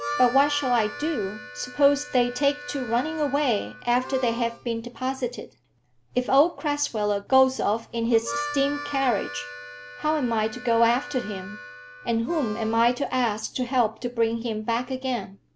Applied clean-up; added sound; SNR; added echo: none; Harmonica; 14 dB; none.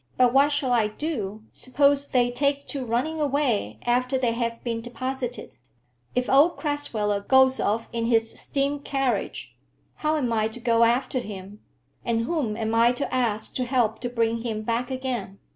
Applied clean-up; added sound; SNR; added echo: none; none; none; none.